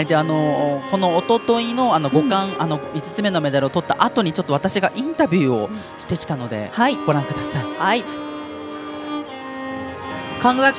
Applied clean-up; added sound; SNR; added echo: none; Bowed string instrument; 13 dB; none.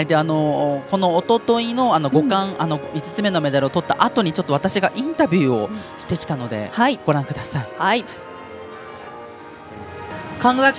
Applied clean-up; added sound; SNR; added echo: none; none; none; none.